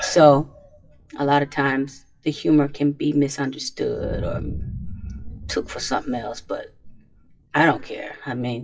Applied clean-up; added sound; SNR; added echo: classical method WPE with log-MMSE.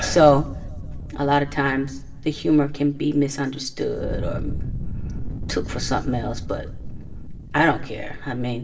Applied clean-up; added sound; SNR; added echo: none; Fire; 9 dB; reverberation time 0.8 s.